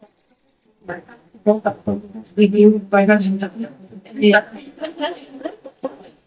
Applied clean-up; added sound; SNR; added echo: neural mask model DeepFilterNet 3.